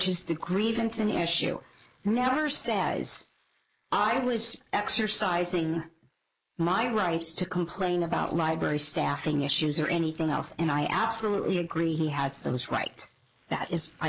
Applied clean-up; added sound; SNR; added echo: neural mask model Resemble Enhance denoiser.